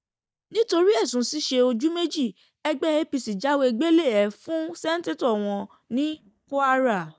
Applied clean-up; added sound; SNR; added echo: neural mask model DeepFilterNet 3.